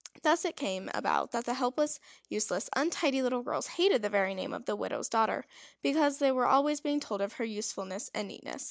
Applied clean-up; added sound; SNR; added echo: none; none; none; none.